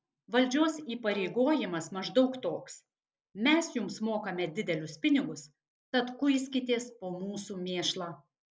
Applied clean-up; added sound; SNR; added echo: none; Bowed string instrument; 20 dB; none.